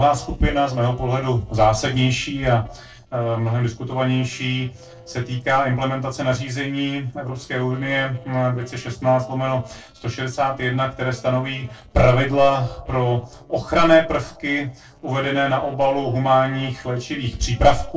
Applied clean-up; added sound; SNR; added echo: neural separator model SepFormer DNS4.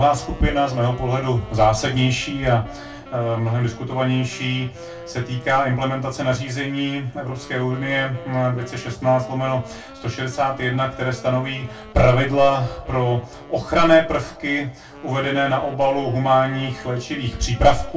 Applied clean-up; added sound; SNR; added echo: none; Wind instrument, woodwind instrument; 19 dB; reverberation time 0.2 s.